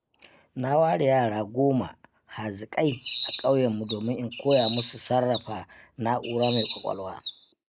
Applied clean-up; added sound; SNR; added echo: neural mask model Resemble Enhance denoiser.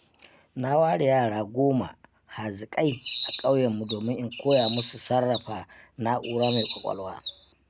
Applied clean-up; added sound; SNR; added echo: none; Bird; 10 dB; none.